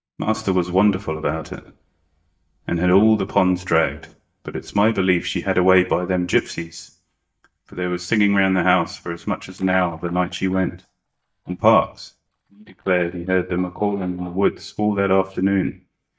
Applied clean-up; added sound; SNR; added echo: neural mask model DeepFilterNet 3.